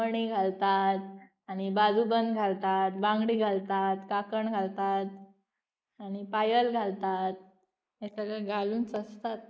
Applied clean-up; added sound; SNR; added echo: neural mask model Resemble Enhance denoiser.